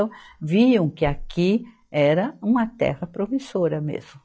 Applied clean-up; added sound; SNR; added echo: classical method log-MMSE.